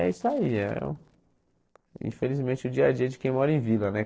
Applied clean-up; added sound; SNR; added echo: neural separator model SepFormer DNS4.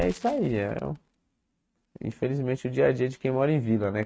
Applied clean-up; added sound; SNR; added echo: neural mask model RNNoise.